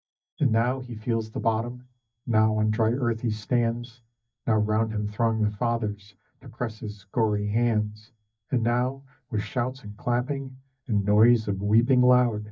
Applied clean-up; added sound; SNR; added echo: neural mask model DeepFilterNet 3.